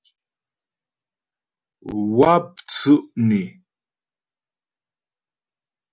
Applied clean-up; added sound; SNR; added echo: none; none; none; none.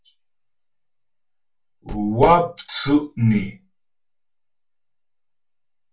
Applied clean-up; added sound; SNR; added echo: none; none; none; reverberation time 0.2 s.